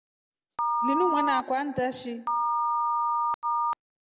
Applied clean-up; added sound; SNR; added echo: none; Telephone; -4 dB; none.